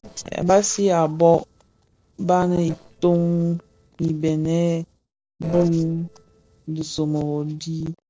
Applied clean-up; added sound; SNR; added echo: neural separator model SepFormer DNS4.